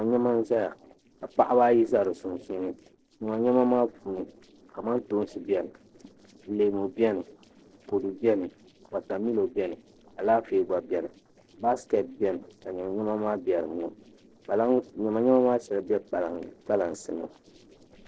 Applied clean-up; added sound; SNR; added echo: neural separator model SepFormer DNS4.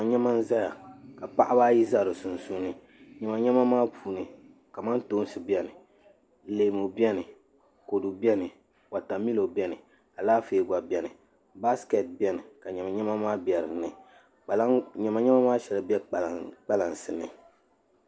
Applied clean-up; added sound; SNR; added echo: none; none; none; none.